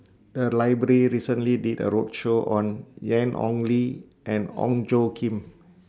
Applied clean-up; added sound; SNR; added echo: none; none; none; none.